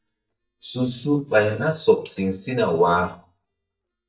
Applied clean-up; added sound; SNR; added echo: neural mask model DeepFilterNet 3.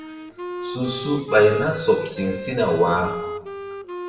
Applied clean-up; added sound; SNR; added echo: none; Wind instrument, woodwind instrument; 11 dB; reverberation time 1.0 s.